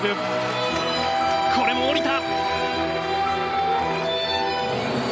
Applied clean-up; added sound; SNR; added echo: none; none; none; none.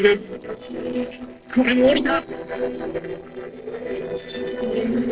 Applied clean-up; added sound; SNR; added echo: neural separator model SepFormer DNS4.